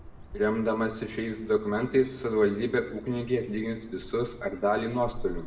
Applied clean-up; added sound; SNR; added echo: none; Bird; 15 dB; reverberation time 1.3 s.